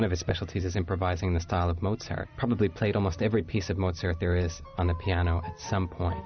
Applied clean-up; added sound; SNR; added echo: none; none; none; none.